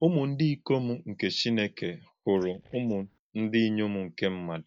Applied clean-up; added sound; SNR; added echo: neural mask model DeepFilterNet 3.